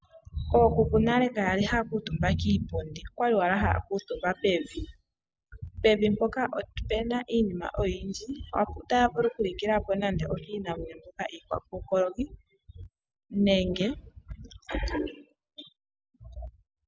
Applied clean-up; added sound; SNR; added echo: none; none; none; none.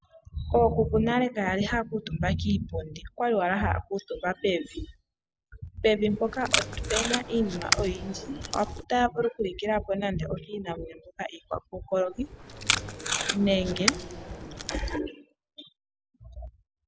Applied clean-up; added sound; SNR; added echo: none; Packing tape, duct tape; 3 dB; none.